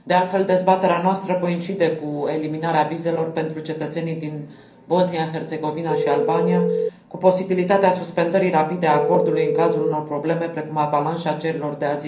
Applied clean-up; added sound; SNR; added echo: none; Telephone; 0 dB; reverberation time 0.6 s.